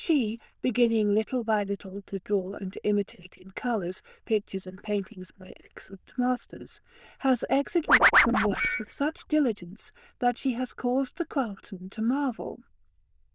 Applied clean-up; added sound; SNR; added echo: neural diffusion model UNIVERSE++.